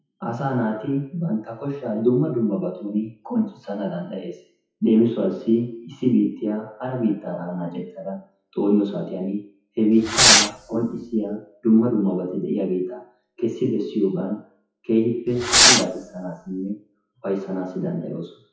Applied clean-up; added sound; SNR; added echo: classical method WPE with log-MMSE.